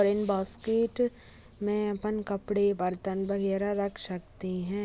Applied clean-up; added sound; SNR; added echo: none; none; none; none.